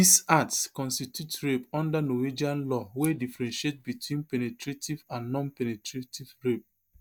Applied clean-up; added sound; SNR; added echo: neural mask model DeepFilterNet 3.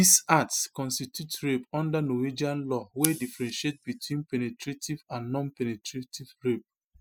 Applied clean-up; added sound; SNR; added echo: classical method spectral subtraction.